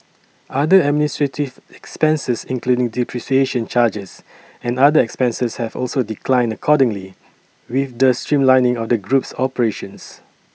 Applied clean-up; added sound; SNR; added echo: none; none; none; none.